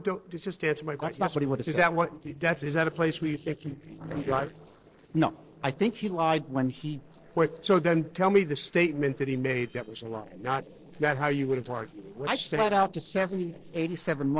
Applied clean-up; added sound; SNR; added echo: neural separator model SepFormer DNS4.